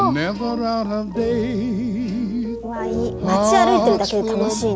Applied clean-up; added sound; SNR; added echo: none; none; none; none.